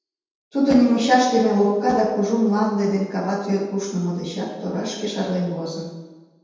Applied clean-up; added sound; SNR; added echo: none; none; none; reverberation time 1.1 s.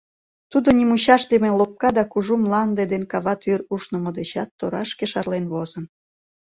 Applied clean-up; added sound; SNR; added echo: none; none; none; none.